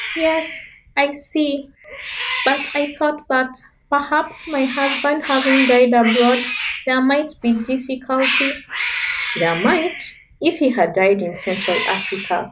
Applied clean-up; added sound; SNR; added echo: none; Cat; 6 dB; none.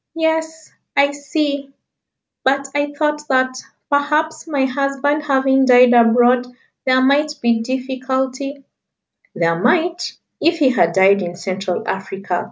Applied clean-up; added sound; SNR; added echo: none; none; none; none.